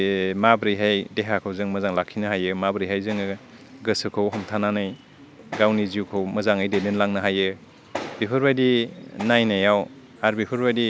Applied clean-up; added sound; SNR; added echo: none; none; none; none.